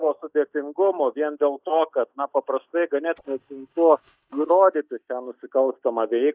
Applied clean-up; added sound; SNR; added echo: neural mask model DeepFilterNet 3.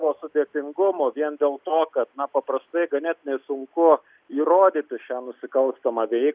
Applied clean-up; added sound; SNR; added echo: none; none; none; none.